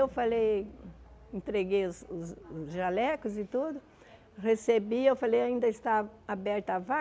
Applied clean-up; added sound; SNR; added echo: none; none; none; none.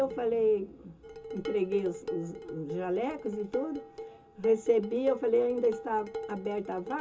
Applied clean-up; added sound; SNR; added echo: none; Dishes, pots, and pans; 11 dB; reverberation time 0.2 s.